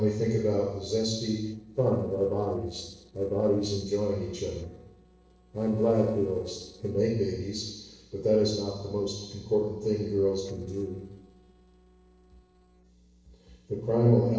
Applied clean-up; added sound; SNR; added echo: neural separator model SepFormer DNS4.